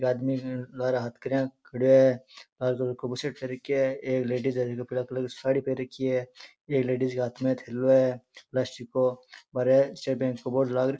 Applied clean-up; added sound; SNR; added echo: none; none; none; none.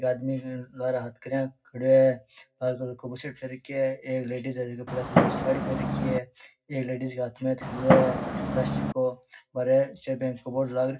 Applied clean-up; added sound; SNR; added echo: none; Fireworks; -2 dB; reverberation time 0.4 s.